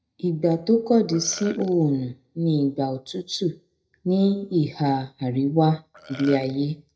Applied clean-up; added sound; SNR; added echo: neural mask model DeepFilterNet 3.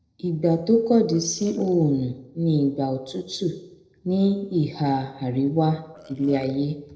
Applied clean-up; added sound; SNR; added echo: neural separator model SepFormer DNS4.